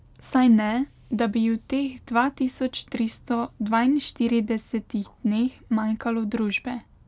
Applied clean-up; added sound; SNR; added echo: none; none; none; none.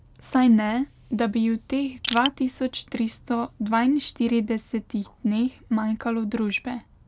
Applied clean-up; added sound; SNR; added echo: none; Crushing; 3 dB; none.